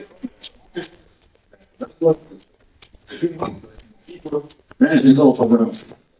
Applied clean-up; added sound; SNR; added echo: neural mask model DeepFilterNet 3.